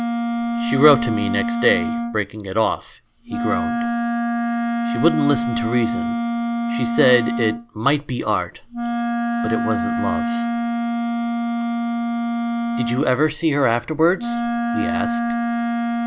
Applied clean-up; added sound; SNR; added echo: none; Wind instrument, woodwind instrument; 0 dB; none.